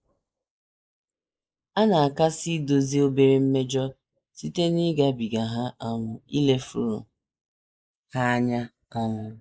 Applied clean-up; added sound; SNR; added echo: neural mask model Resemble Enhance denoiser.